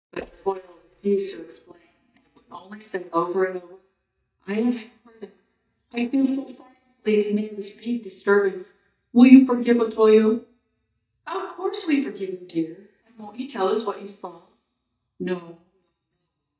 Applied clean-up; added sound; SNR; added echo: neural mask model DeepFilterNet 3.